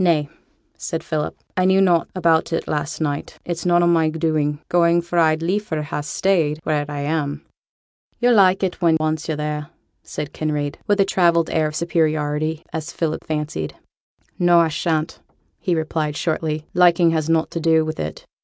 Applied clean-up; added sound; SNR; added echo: none; none; none; none.